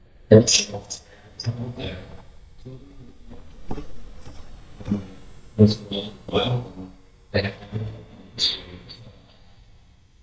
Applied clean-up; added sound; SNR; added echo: neural mask model DeepFilterNet 3.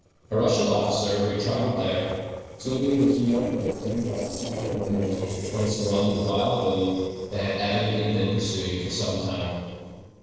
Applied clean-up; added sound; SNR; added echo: neural separator model SepFormer DNS4.